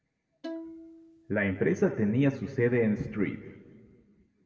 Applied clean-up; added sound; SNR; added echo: none; Bowed string instrument; 14 dB; reverberation time 1.4 s.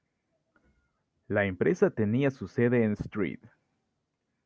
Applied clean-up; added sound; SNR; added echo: none; none; none; none.